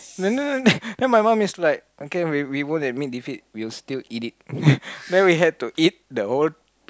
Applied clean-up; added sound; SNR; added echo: none; none; none; none.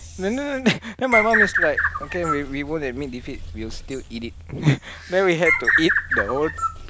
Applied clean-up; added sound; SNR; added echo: none; Bird; 1 dB; none.